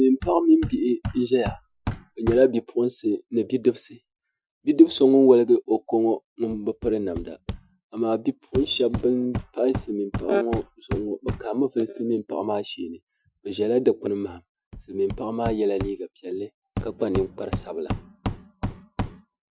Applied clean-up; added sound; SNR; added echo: classical method Wiener filter.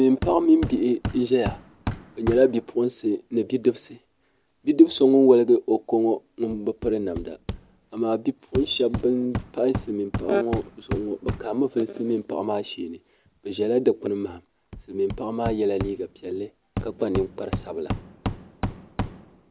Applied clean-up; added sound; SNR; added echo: none; Hammer; 11 dB; none.